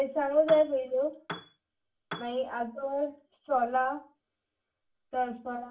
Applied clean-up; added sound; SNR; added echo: none; Piano; 10 dB; reverberation time 0.3 s.